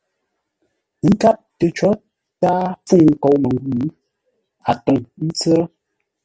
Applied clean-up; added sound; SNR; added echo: none; none; none; none.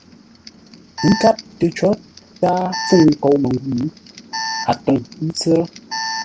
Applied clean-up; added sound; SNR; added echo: none; Alarm; 11 dB; none.